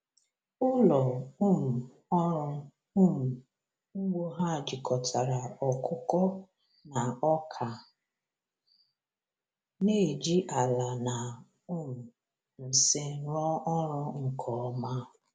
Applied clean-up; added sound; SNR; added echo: none; none; none; none.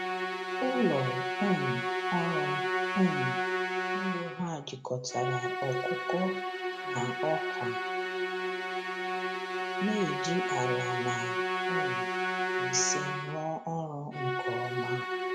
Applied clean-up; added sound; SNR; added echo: none; Musical instrument; -2 dB; none.